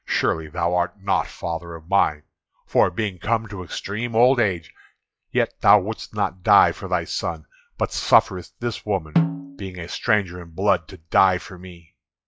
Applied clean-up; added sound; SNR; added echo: classical method log-MMSE.